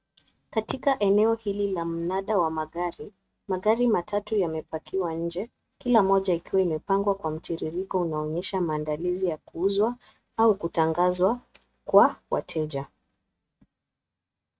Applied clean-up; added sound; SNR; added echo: neural mask model RNNoise.